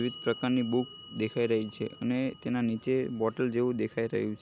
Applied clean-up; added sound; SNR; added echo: none; Clock; 17 dB; none.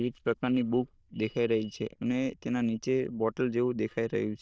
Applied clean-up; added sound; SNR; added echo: neural diffusion model UNIVERSE++.